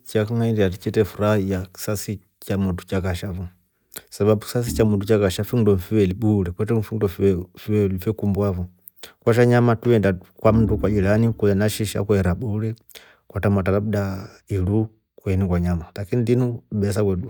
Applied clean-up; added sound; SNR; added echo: neural mask model DeepFilterNet 3.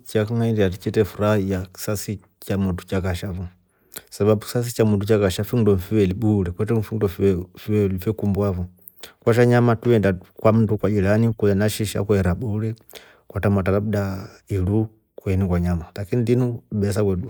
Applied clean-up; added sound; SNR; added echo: neural mask model Resemble Enhance denoiser.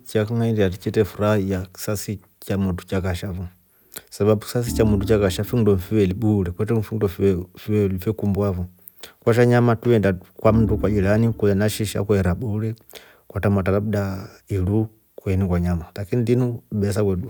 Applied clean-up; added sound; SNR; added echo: none; Organ; 11 dB; none.